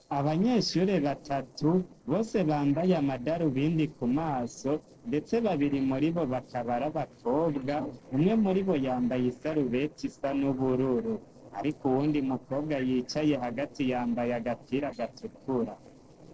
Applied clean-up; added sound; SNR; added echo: neural separator model SepFormer DNS4.